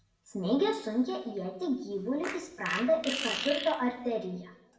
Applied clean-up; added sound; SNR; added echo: none; Fart; 7 dB; reverberation time 0.7 s.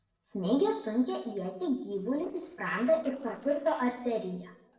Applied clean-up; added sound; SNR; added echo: neural separator model SepFormer DNS4.